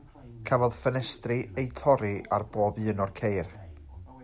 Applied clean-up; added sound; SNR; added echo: none; none; none; none.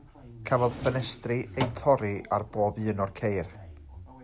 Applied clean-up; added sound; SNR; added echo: none; Drawer open or close; 8 dB; none.